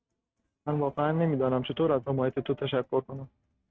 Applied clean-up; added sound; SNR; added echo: neural mask model RNNoise.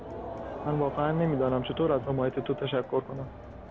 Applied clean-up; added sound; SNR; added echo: none; Crowd; 10 dB; none.